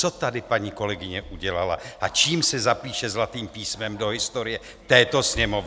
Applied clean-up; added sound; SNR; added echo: none; none; none; none.